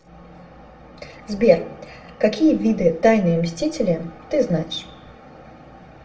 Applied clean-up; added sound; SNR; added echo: none; none; none; reverberation time 0.2 s.